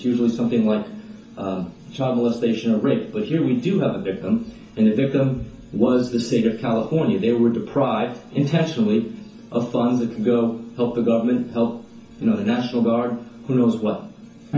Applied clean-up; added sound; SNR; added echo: none; none; none; reverberation time 0.9 s.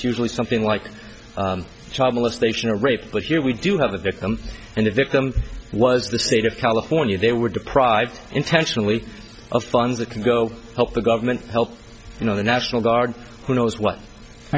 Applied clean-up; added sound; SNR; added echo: none; none; none; none.